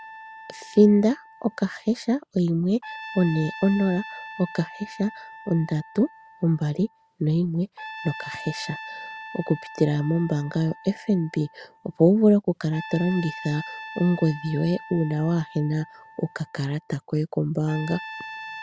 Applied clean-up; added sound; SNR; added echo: none; Trumpet; 16 dB; none.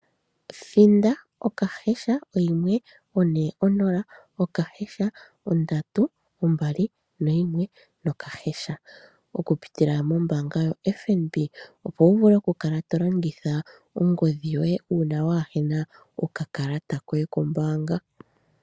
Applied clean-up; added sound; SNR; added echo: none; none; none; none.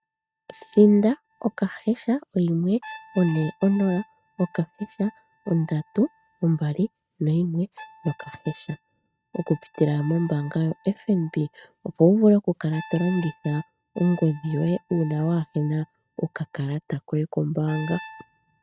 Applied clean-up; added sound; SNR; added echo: neural mask model RNNoise.